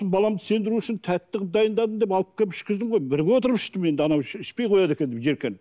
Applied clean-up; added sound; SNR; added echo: none; none; none; none.